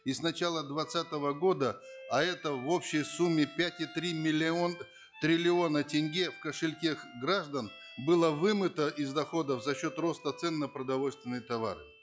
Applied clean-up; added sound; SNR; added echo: classical method log-MMSE.